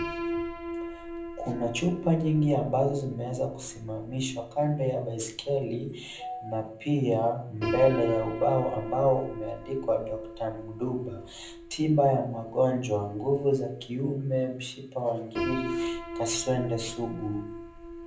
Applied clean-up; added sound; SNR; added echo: none; Piano; 9 dB; reverberation time 0.6 s.